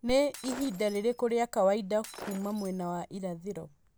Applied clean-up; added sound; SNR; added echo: none; Shatter; 17 dB; none.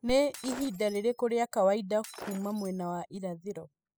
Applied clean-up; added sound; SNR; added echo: classical method spectral subtraction.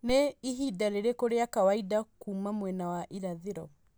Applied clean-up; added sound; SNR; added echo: none; none; none; none.